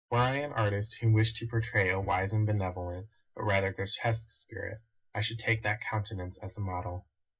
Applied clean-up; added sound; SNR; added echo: neural mask model DeepFilterNet 3.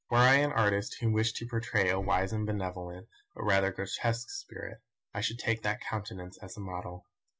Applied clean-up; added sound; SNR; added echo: none; none; none; none.